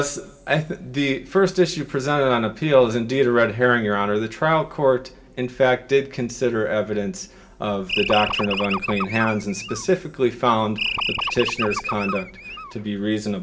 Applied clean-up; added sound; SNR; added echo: none; Animal; 6 dB; reverberation time 0.8 s.